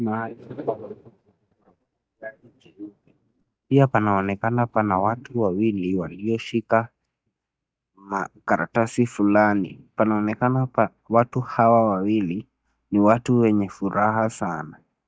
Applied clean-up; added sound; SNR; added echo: neural mask model DeepFilterNet 3.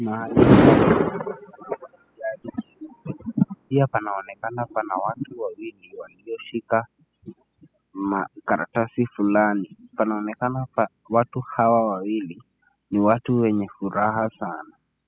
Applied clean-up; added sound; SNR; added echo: classical method spectral subtraction.